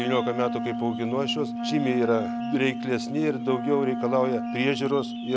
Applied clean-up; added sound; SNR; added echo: none; Wind instrument, woodwind instrument; 4 dB; none.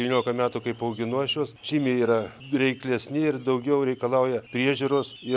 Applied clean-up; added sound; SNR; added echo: none; none; none; none.